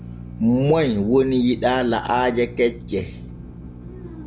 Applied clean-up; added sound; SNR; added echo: none; Drill; 14 dB; none.